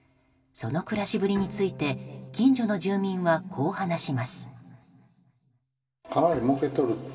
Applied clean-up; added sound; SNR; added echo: none; Bowed string instrument; 18 dB; reverberation time 2.4 s.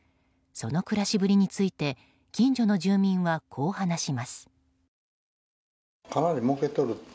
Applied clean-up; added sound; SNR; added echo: none; none; none; none.